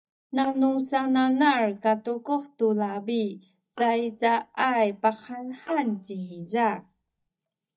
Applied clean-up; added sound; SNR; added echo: neural mask model DeepFilterNet 3.